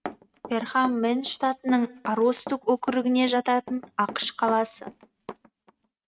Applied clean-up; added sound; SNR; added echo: neural mask model RNNoise.